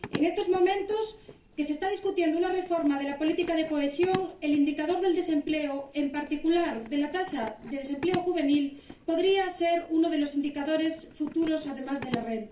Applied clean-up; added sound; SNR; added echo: none; Run; 16 dB; reverberation time 0.3 s.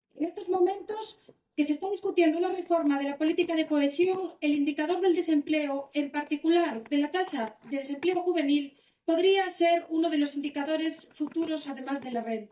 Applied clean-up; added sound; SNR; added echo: neural mask model DeepFilterNet 3.